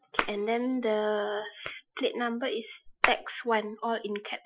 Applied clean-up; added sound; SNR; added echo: classical method Wiener filter.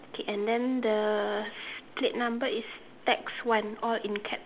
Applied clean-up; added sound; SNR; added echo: none; none; none; none.